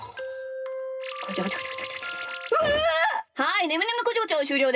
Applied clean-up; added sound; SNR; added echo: none; none; none; reverberation time 0.2 s.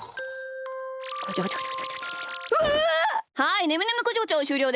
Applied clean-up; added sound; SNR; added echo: none; none; none; none.